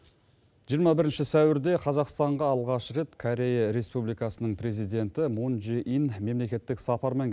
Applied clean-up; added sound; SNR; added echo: none; none; none; none.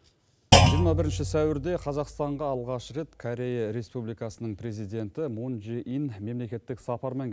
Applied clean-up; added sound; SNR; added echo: none; Thump, thud; -4 dB; none.